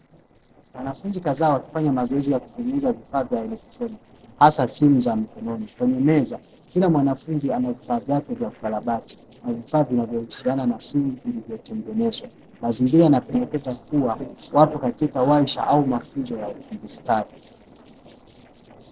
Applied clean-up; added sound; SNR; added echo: neural separator model SepFormer DNS4.